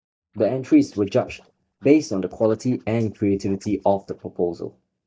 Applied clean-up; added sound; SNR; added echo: neural mask model DeepFilterNet 3.